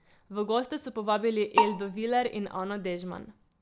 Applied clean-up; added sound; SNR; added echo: none; Bowed string instrument; 2 dB; none.